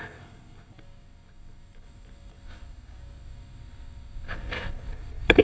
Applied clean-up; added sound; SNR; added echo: neural mask model DeepFilterNet 3.